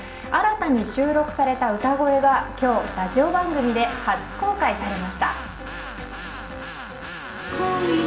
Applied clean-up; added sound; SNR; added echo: none; Tools; 12 dB; reverberation time 1.7 s.